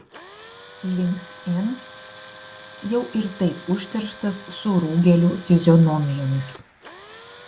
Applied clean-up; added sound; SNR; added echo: none; Tools; 19 dB; none.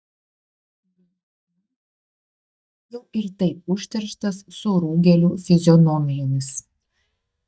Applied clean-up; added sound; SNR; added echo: neural mask model DeepFilterNet 3.